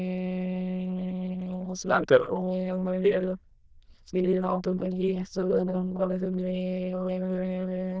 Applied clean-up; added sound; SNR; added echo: neural diffusion model UNIVERSE++.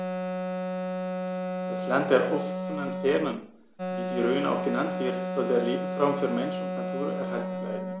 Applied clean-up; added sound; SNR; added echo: none; Wind instrument, woodwind instrument; 1 dB; none.